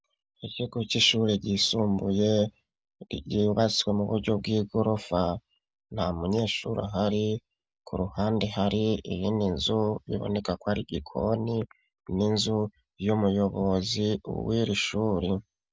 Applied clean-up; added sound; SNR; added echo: none; none; none; none.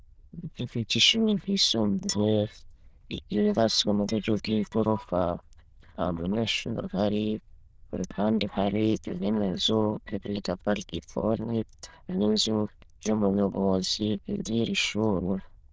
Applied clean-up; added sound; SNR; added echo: neural diffusion model UNIVERSE++.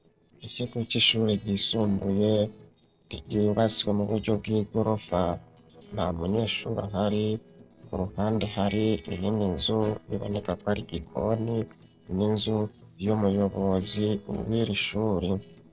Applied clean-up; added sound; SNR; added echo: neural separator model SepFormer DNS4.